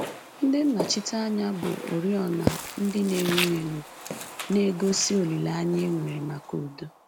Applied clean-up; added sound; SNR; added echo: none; Walk, footsteps; 8 dB; none.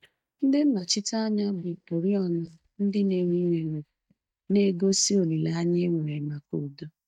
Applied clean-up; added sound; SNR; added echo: neural mask model DeepFilterNet 3.